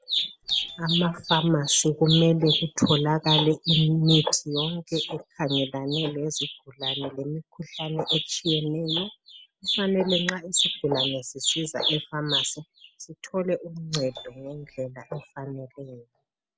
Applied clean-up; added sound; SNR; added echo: none; Doorbell; 20 dB; none.